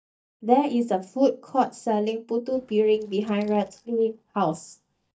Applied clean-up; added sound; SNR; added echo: neural mask model DeepFilterNet 3.